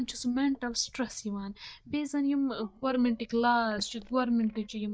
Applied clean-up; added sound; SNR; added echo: neural mask model DeepFilterNet 3.